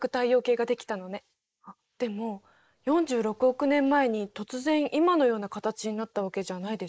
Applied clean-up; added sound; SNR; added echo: neural mask model Resemble Enhance denoiser.